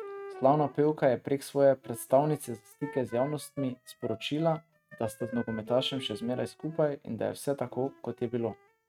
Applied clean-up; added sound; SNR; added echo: neural mask model RNNoise.